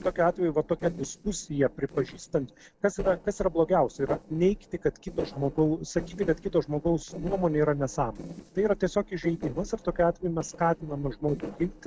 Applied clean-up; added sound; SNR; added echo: neural separator model SepFormer DNS4.